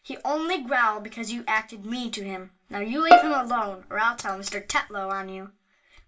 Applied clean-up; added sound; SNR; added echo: none; Bowed string instrument; -5 dB; reverberation time 0.2 s.